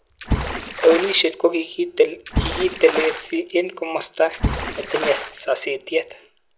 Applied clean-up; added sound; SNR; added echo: none; Water / Splash, splatter; 6 dB; none.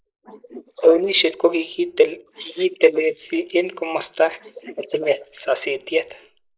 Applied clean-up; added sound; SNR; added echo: neural mask model Resemble Enhance denoiser.